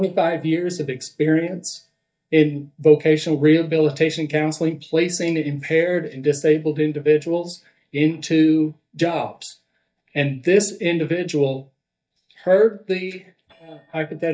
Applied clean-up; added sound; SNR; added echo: neural mask model DeepFilterNet 3.